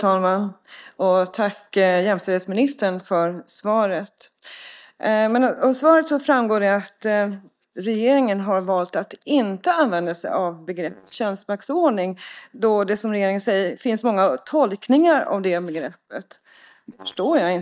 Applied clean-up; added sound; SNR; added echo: neural mask model DeepFilterNet 3.